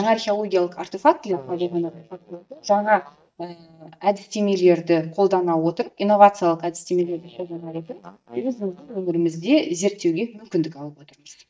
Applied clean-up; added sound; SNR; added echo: neural mask model DeepFilterNet 3.